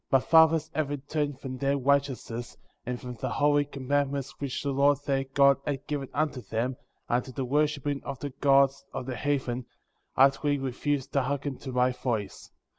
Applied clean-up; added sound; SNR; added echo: none; none; none; none.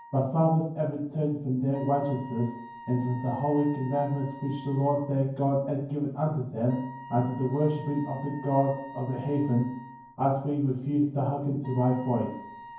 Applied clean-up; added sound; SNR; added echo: none; Wind instrument, woodwind instrument; 18 dB; reverberation time 0.9 s.